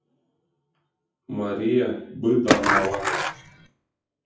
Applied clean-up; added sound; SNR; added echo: classical method WPE with log-MMSE.